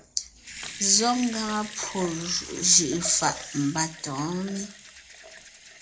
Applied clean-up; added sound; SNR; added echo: none; Sink (filling or washing) / Water tap, faucet / Liquid; 14 dB; reverberation time 0.3 s.